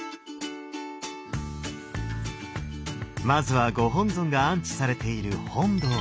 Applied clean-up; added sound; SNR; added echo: none; none; none; none.